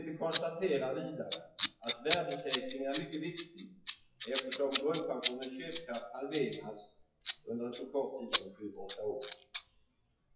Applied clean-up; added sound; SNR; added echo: classical method WPE with log-MMSE.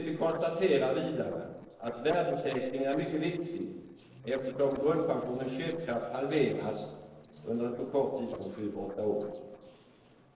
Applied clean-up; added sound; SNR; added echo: neural separator model SepFormer DNS4.